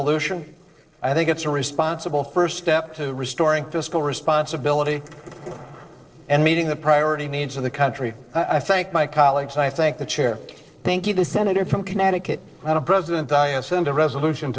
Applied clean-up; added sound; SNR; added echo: neural separator model SepFormer DNS4.